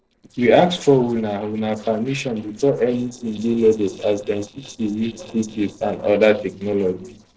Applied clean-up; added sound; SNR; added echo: neural separator model SepFormer DNS4.